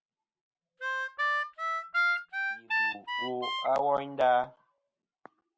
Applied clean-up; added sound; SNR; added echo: none; Harmonica; -3 dB; none.